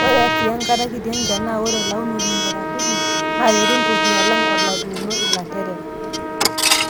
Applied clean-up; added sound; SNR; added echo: none; Trumpet + Coin (dropping) / Alarm; -4 dB; none.